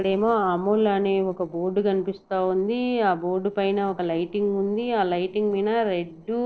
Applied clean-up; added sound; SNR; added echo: neural separator model SepFormer DNS4.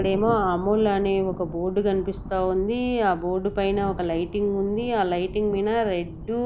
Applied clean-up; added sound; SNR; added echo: none; Thunder; 13 dB; none.